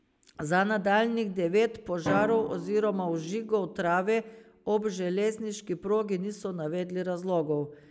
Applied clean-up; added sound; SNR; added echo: none; Drum; 13 dB; none.